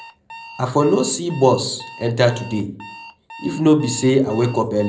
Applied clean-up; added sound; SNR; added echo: none; Alarm; 19 dB; reverberation time 0.4 s.